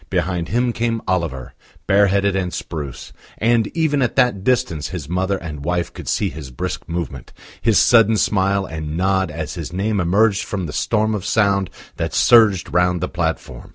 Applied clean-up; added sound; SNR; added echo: none; none; none; none.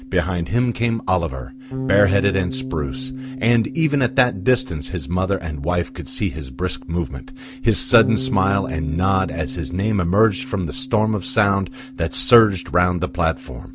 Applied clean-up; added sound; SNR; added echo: none; Bass guitar; 11 dB; none.